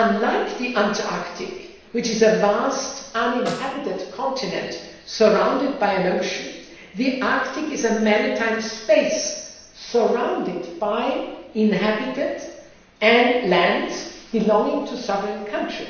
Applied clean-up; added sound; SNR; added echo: none; Snare drum; 17 dB; reverberation time 1.0 s.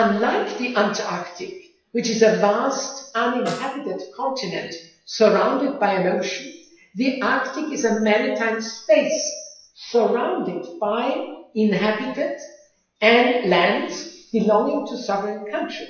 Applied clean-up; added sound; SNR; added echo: classical method WPE with log-MMSE.